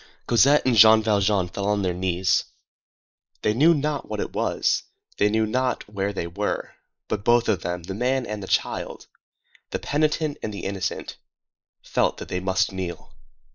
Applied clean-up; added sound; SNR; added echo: neural mask model Resemble Enhance denoiser.